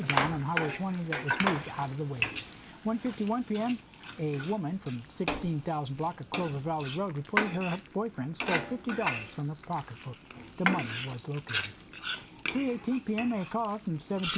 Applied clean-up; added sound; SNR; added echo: none; Frying (food); 2 dB; none.